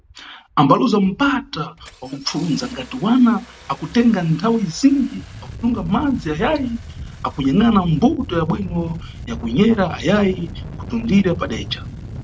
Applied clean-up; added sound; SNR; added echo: none; Engine starting; 14 dB; none.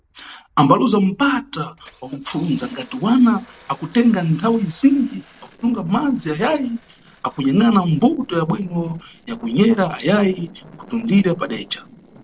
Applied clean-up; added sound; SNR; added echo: neural separator model SepFormer DNS4.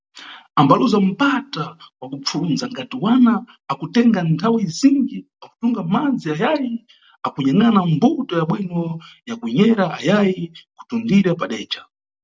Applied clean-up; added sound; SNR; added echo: none; none; none; none.